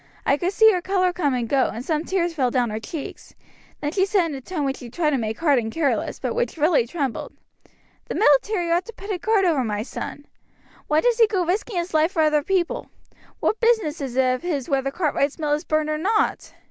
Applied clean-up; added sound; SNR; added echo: none; none; none; none.